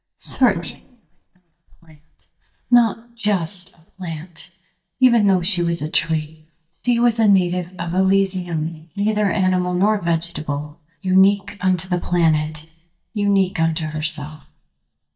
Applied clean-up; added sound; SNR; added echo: neural mask model DeepFilterNet 3.